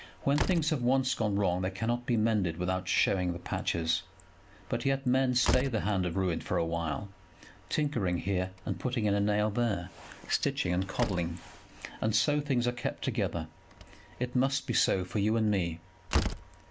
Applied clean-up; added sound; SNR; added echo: none; Slam; 11 dB; none.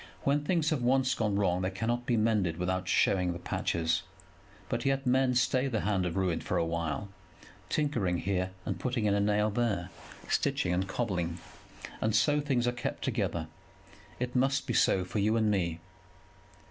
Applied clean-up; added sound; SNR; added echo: none; none; none; none.